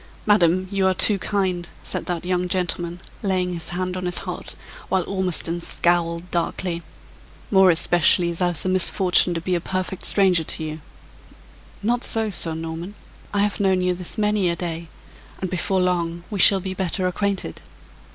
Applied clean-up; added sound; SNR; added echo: none; none; none; none.